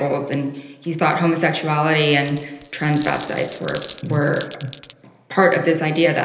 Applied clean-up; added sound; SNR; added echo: none; Glass; 13 dB; reverberation time 1.4 s.